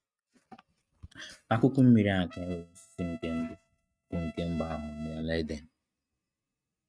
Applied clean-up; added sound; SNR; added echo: neural mask model RNNoise.